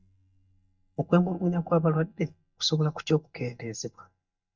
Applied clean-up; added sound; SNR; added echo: neural mask model DeepFilterNet 3.